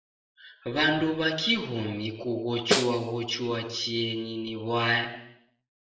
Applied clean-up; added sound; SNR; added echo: none; Snare drum; 3 dB; reverberation time 0.7 s.